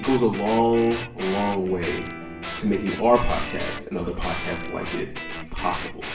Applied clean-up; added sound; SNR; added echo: none; Guitar; 9 dB; reverberation time 0.5 s.